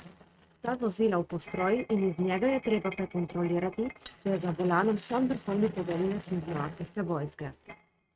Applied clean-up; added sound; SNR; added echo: neural mask model RNNoise.